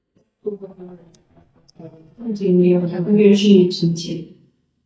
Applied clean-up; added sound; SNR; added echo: neural mask model DeepFilterNet 3.